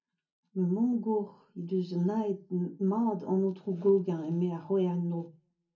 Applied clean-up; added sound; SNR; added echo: none; none; none; reverberation time 0.4 s.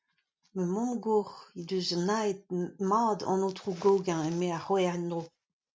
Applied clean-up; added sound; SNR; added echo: none; none; none; none.